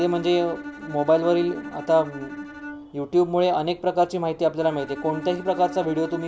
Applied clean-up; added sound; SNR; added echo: none; Bowed string instrument; 14 dB; none.